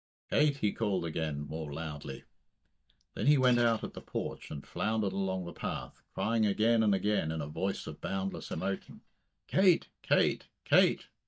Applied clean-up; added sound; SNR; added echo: neural mask model DeepFilterNet 3.